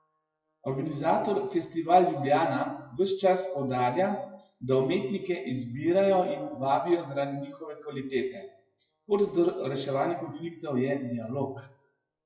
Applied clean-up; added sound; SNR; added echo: classical method WPE with log-MMSE.